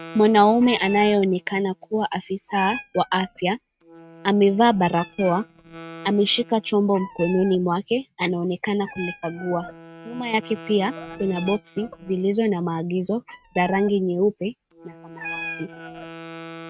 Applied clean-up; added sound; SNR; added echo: neural mask model RNNoise.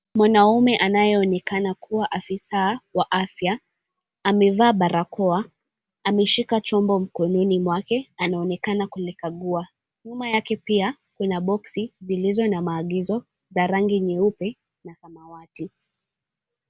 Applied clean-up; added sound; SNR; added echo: none; none; none; none.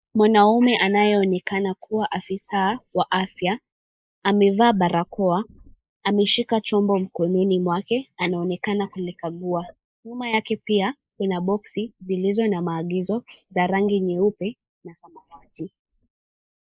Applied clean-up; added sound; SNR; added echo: neural mask model Resemble Enhance denoiser.